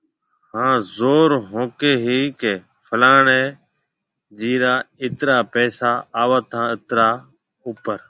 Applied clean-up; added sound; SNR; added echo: none; none; none; none.